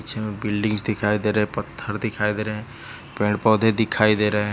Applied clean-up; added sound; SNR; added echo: none; none; none; none.